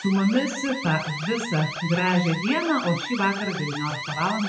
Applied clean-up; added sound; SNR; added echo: classical method WPE with log-MMSE.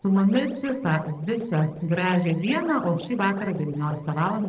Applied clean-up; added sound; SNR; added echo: neural separator model SepFormer DNS4.